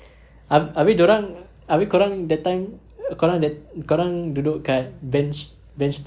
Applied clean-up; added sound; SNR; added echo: none; none; none; none.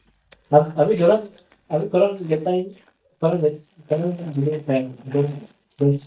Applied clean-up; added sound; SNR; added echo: neural mask model DeepFilterNet 3.